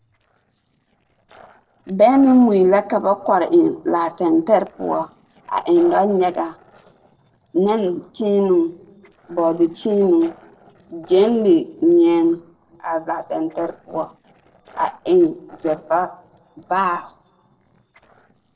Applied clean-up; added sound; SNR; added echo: neural separator model SepFormer DNS4.